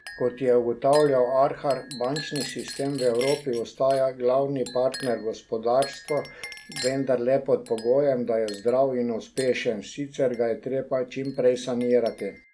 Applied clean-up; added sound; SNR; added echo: none; Chink, clink; 17 dB; none.